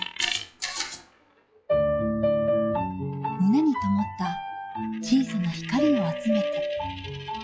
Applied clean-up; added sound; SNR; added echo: classical method log-MMSE.